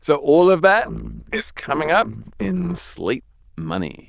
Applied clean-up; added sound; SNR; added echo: neural diffusion model UNIVERSE++.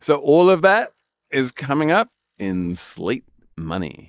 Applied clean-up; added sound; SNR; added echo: neural mask model Resemble Enhance denoiser.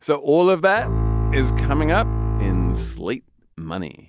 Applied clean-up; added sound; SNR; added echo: none; Bowed string instrument; -1 dB; none.